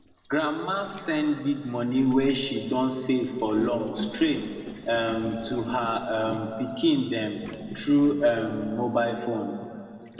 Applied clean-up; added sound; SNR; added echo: neural separator model SepFormer DNS4.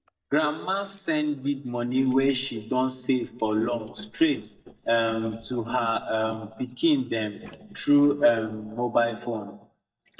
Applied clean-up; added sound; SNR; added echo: neural mask model DeepFilterNet 3.